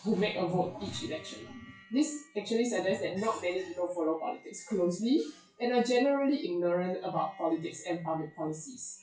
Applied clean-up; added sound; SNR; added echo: classical method WPE with log-MMSE.